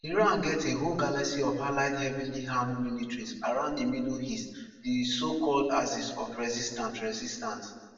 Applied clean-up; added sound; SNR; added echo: none; none; none; reverberation time 1.2 s.